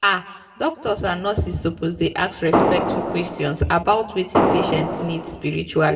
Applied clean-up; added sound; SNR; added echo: none; Fireworks; -1 dB; reverberation time 1.1 s.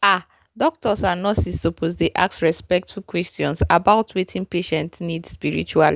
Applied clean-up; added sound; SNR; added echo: none; none; none; none.